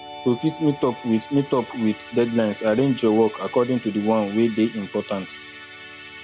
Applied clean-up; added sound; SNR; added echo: none; Musical instrument; 17 dB; none.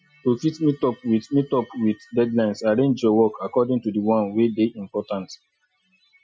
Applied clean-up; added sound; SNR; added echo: classical method Wiener filter.